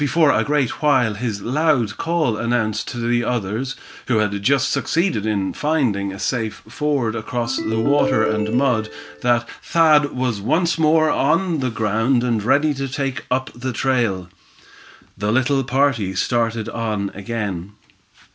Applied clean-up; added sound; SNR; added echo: none; Ringtone; 4 dB; none.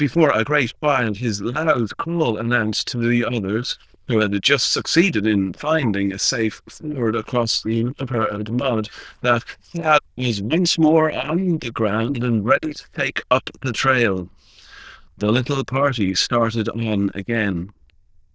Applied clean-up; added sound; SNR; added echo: neural diffusion model UNIVERSE++.